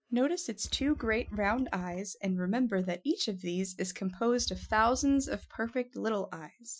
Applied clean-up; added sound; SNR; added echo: classical method Wiener filter.